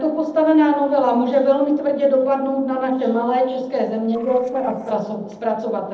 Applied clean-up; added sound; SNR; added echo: neural separator model SepFormer DNS4.